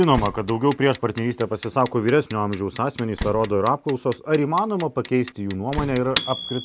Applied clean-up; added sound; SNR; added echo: none; Clock + Slam; 11 dB; none.